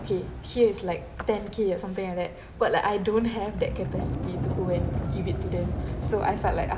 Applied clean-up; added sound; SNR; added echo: none; Sliding door; 4 dB; none.